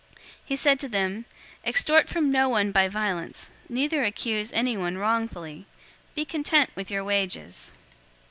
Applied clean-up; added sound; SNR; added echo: none; none; none; none.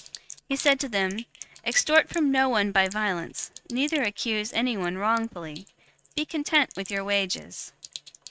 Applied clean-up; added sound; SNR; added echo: neural mask model RNNoise.